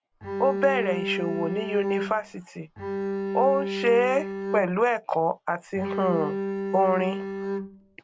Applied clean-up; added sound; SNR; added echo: none; Bowed string instrument; 4 dB; none.